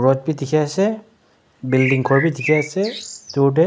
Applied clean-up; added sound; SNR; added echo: none; Bird; 9 dB; none.